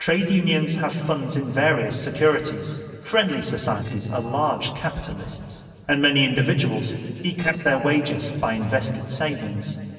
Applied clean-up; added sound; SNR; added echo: neural separator model SepFormer DNS4.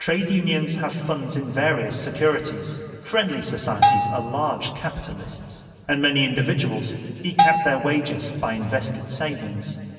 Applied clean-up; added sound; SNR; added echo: none; Bell; -1 dB; reverberation time 2.6 s.